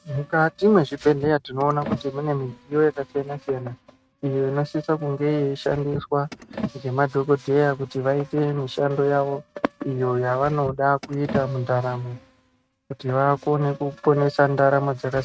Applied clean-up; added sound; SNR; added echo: neural mask model RNNoise.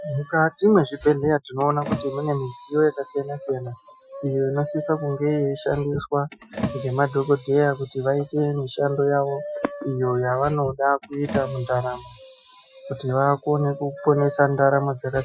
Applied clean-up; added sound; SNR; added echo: classical method Wiener filter.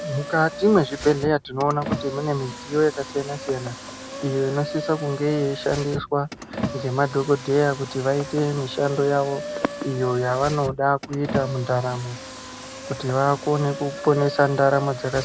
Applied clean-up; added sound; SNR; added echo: none; Car; 11 dB; none.